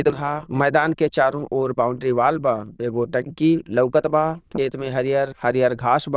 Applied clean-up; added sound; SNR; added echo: neural diffusion model UNIVERSE++.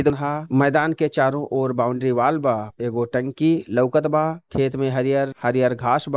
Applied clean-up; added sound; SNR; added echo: neural mask model Resemble Enhance denoiser.